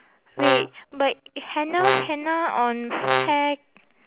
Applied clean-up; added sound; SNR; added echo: none; Brass instrument; 1 dB; none.